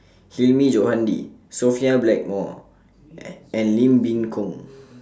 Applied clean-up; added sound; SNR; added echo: none; none; none; none.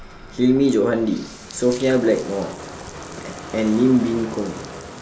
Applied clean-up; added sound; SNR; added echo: none; Bathtub (filling or washing); 15 dB; none.